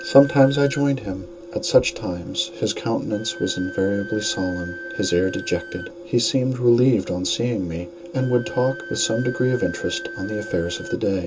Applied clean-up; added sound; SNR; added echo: none; Wind instrument, woodwind instrument; 16 dB; reverberation time 0.2 s.